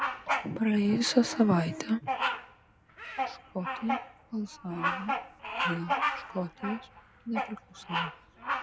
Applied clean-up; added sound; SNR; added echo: none; Bird vocalization, bird call, bird song; 3 dB; none.